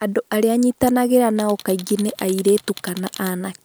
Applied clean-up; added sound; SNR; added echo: none; Tools; 19 dB; none.